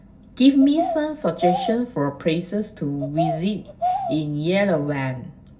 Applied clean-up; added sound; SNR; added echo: none; Bird vocalization, bird call, bird song; 6 dB; reverberation time 0.4 s.